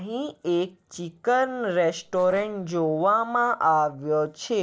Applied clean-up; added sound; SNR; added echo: neural separator model SepFormer DNS4.